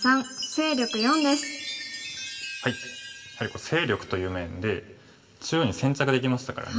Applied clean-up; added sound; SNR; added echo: none; Chime; 10 dB; reverberation time 1.3 s.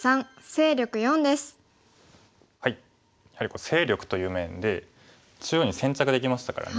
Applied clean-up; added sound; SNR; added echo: none; none; none; none.